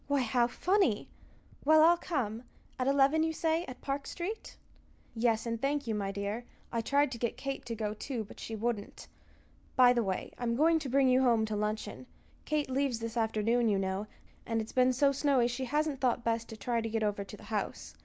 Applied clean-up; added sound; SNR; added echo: none; none; none; none.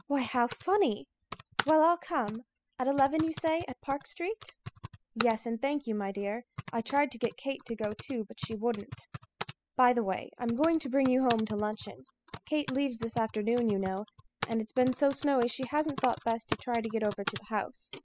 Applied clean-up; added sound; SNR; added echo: classical method spectral subtraction.